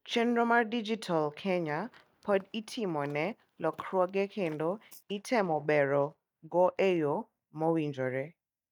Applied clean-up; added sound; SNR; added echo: neural mask model DeepFilterNet 3.